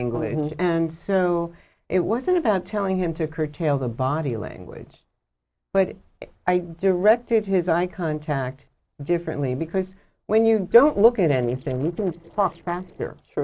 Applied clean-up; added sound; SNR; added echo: neural separator model SepFormer DNS4.